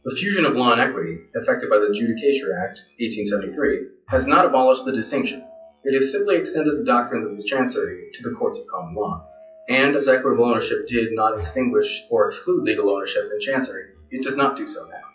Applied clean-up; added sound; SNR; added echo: classical method WPE with log-MMSE.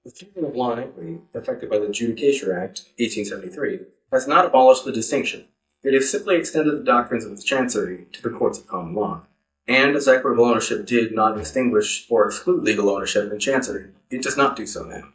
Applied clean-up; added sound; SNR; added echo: neural mask model DeepFilterNet 3.